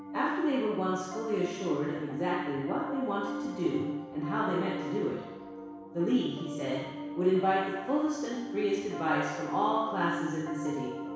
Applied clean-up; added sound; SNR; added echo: none; Piano; 6 dB; reverberation time 1.1 s.